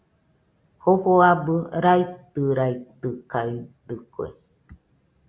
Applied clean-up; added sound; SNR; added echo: none; none; none; none.